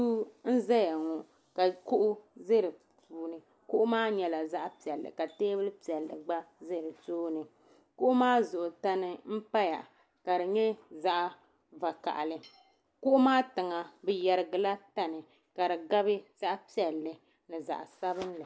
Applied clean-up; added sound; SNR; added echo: none; none; none; none.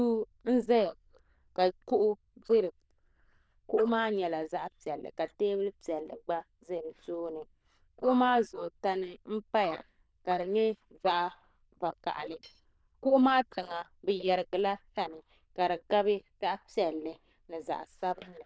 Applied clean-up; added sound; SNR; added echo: neural diffusion model UNIVERSE++.